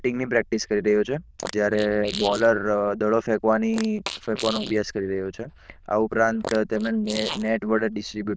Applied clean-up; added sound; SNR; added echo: neural diffusion model UNIVERSE++.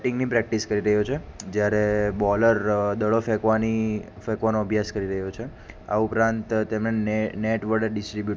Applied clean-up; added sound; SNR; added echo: none; none; none; none.